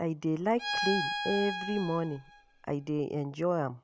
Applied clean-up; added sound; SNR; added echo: none; Bowed string instrument; 5 dB; none.